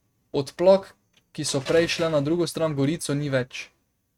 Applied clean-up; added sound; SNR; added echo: neural mask model RNNoise.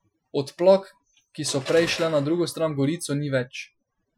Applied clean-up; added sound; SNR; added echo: classical method Wiener filter.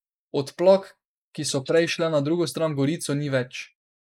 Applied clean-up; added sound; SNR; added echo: neural mask model Resemble Enhance denoiser.